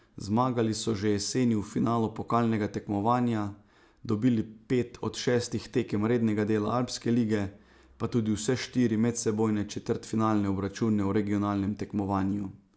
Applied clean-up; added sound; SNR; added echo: none; none; none; none.